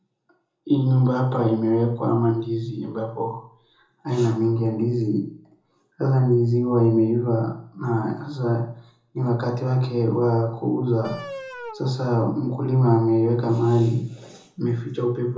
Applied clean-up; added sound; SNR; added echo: none; Wind instrument, woodwind instrument; 16 dB; reverberation time 0.6 s.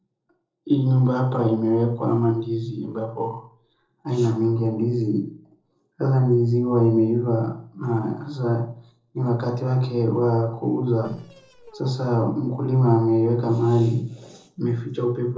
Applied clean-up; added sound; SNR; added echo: neural separator model SepFormer DNS4.